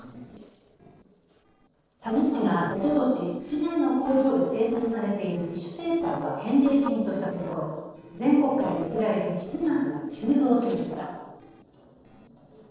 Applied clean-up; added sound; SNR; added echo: neural separator model SepFormer DNS4.